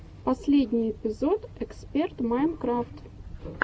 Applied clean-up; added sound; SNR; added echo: none; none; none; none.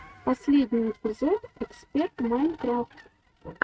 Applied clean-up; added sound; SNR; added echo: neural mask model RNNoise.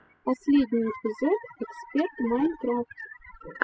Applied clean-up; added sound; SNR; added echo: classical method spectral subtraction.